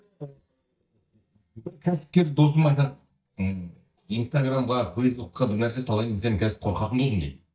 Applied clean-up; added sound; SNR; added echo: neural mask model DeepFilterNet 3.